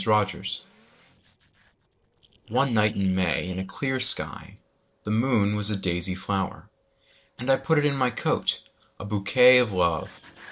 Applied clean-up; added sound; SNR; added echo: neural separator model SepFormer DNS4.